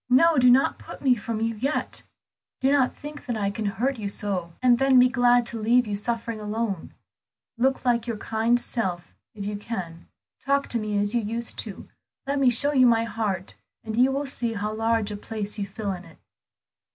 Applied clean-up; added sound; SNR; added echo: none; none; none; none.